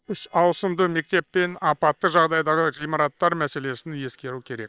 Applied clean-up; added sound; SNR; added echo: neural separator model SepFormer WHAM!.